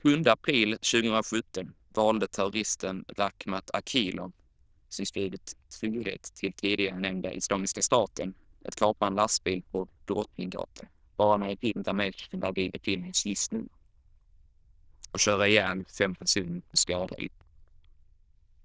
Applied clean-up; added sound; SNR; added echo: neural diffusion model UNIVERSE++.